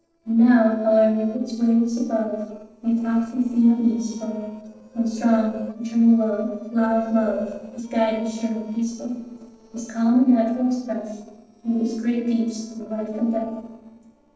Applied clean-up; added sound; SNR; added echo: neural separator model SepFormer DNS4.